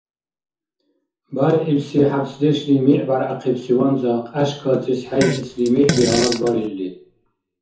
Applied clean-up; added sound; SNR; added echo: none; Fart; 5 dB; reverberation time 0.7 s.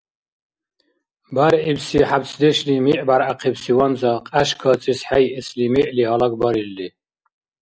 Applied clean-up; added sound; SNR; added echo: none; none; none; none.